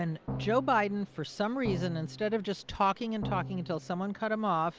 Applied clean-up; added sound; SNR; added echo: none; Drum; 10 dB; none.